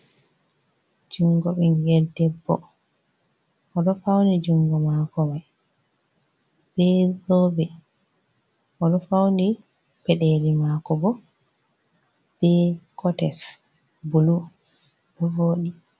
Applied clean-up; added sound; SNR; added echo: none; none; none; none.